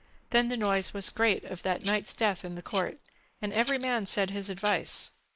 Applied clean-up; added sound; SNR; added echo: neural mask model Resemble Enhance denoiser.